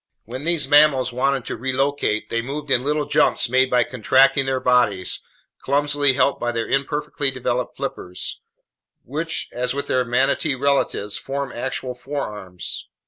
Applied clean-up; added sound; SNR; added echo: none; none; none; none.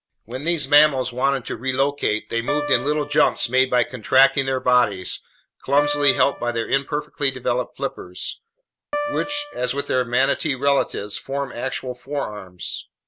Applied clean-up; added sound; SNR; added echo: none; Piano; 9 dB; none.